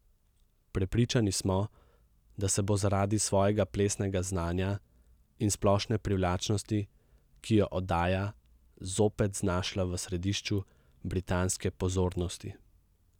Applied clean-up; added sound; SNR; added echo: none; none; none; none.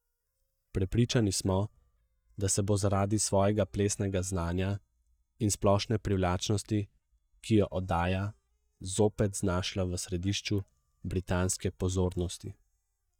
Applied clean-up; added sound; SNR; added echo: neural mask model DeepFilterNet 3.